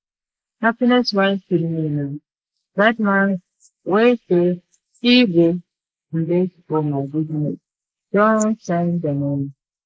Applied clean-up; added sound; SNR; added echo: neural mask model Resemble Enhance denoiser.